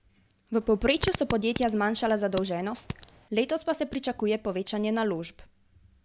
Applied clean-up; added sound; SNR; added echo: none; Fart; 10 dB; none.